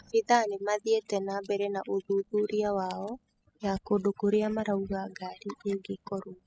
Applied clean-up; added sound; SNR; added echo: classical method spectral subtraction.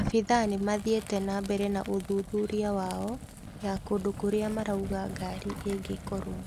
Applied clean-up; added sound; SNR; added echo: none; Fire; 10 dB; none.